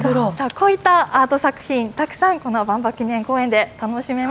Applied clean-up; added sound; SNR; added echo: none; none; none; none.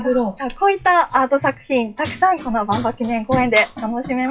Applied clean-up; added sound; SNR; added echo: classical method WPE with log-MMSE.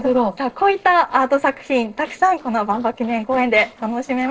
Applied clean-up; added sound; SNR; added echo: neural separator model SepFormer DNS4.